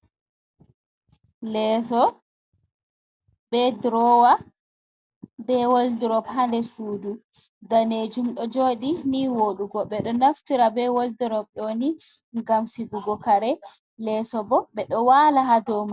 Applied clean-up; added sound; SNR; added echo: none; none; none; none.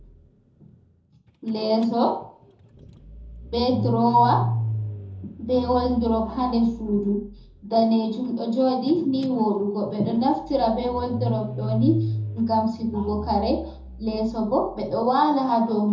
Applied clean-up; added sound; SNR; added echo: none; Engine starting / Car; 9 dB; reverberation time 0.5 s.